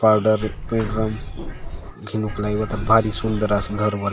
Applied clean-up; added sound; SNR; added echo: none; Bird; 7 dB; none.